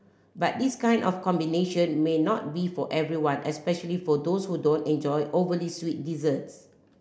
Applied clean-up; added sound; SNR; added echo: none; none; none; none.